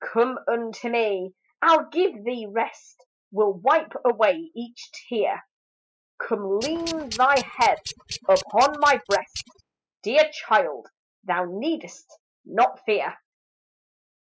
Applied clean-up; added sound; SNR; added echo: classical method spectral subtraction.